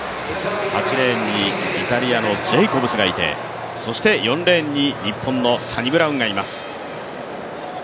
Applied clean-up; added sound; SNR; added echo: none; none; none; none.